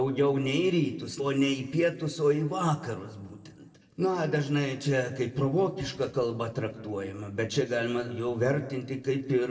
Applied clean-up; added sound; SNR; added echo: none; none; none; reverberation time 1.0 s.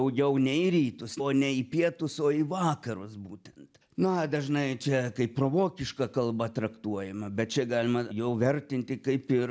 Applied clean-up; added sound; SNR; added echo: none; none; none; none.